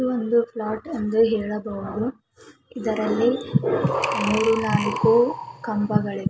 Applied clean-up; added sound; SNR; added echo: none; Breathing; 2 dB; none.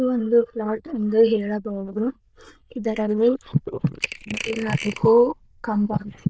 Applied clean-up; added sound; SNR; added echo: neural diffusion model UNIVERSE++.